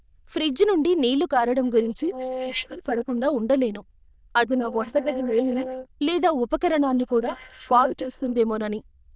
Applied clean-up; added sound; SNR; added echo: neural diffusion model UNIVERSE++.